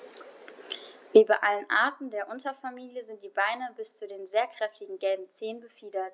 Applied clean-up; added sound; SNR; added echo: none; none; none; none.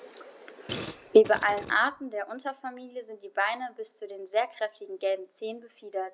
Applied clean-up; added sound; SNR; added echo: none; Fart; 12 dB; none.